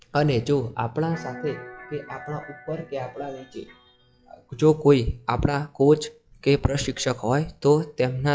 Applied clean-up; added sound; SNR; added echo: classical method log-MMSE.